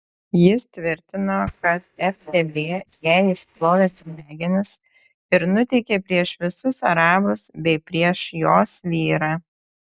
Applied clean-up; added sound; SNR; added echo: neural mask model DeepFilterNet 3.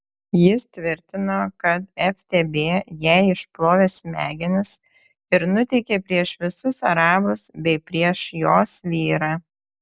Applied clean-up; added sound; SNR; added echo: none; none; none; none.